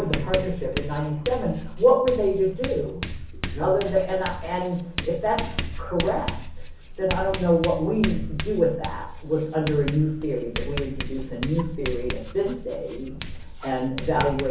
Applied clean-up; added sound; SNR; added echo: none; Writing; 6 dB; reverberation time 0.6 s.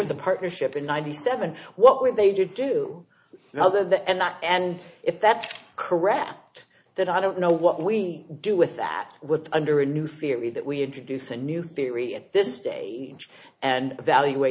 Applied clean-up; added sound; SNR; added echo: none; none; none; none.